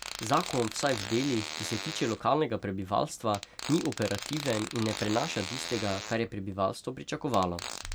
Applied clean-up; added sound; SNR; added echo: none; Fart; 9 dB; none.